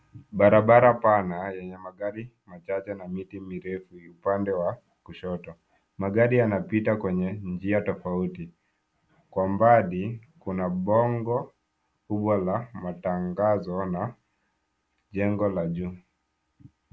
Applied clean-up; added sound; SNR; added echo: none; none; none; none.